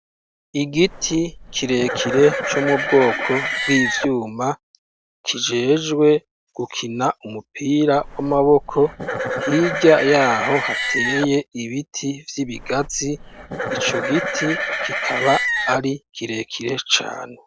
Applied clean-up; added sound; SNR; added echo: none; Livestock, farm animals, working animals; 4 dB; none.